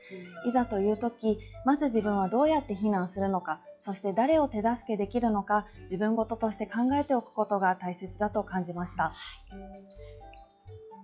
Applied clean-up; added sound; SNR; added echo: classical method log-MMSE.